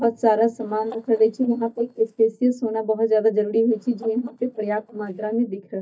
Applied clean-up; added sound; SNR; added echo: neural mask model DeepFilterNet 3.